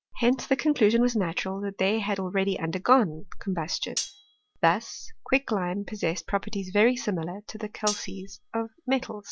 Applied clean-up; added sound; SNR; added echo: none; Cutlery, silverware; 12 dB; none.